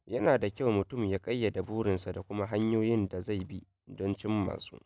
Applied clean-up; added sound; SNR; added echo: none; none; none; none.